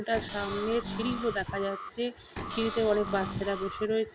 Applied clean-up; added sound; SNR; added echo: none; Cupboard open or close / Door + Alarm; 8 dB; none.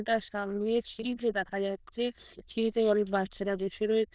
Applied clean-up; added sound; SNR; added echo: neural diffusion model UNIVERSE++.